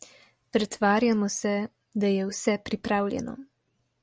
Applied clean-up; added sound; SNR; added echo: none; none; none; none.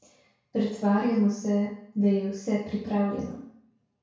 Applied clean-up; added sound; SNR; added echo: none; none; none; reverberation time 0.6 s.